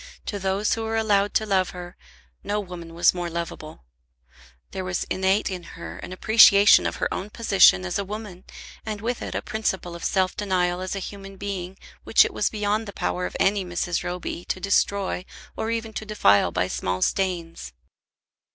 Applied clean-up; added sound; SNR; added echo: none; none; none; none.